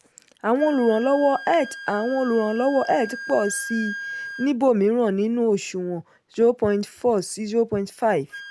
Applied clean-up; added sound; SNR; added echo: none; Wind instrument, woodwind instrument; 15 dB; none.